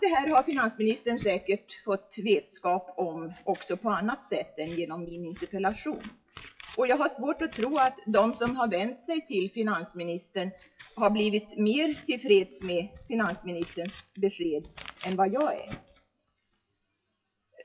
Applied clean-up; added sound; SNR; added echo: classical method WPE with log-MMSE.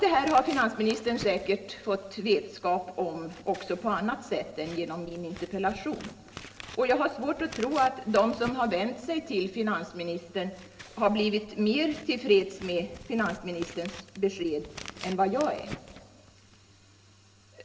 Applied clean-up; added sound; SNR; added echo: none; Scissors; 18 dB; reverberation time 2.9 s.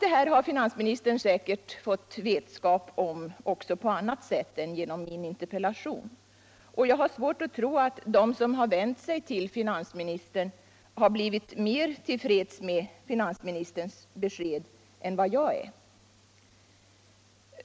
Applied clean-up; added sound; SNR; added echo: none; none; none; none.